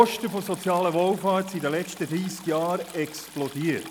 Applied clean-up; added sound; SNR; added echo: none; Stream; 18 dB; none.